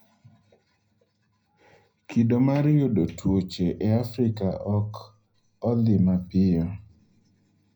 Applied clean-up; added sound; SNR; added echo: none; none; none; reverberation time 0.4 s.